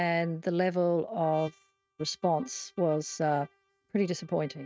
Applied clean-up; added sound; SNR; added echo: neural mask model RNNoise.